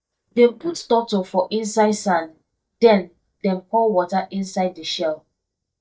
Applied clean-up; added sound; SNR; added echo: neural mask model DeepFilterNet 3.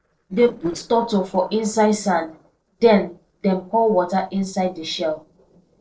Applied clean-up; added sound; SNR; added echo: neural separator model SepFormer DNS4.